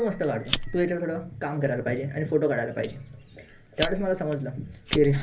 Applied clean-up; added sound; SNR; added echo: none; Fire; 9 dB; reverberation time 0.3 s.